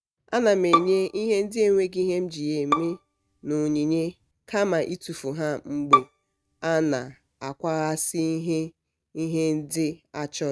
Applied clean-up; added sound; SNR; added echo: neural mask model RNNoise.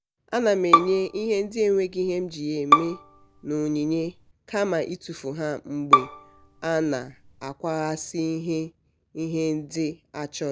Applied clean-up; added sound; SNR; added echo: none; Bowed string instrument; -1 dB; none.